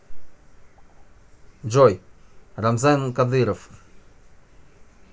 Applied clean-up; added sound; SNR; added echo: none; none; none; none.